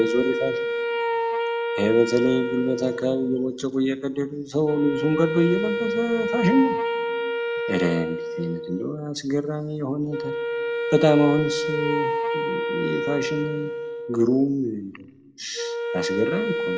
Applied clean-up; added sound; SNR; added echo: none; Wind instrument, woodwind instrument; 3 dB; reverberation time 0.8 s.